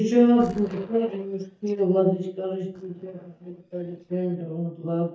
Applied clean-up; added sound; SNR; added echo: neural mask model DeepFilterNet 3.